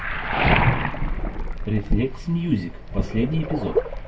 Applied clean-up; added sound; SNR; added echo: none; Waves, surf; 0 dB; reverberation time 0.2 s.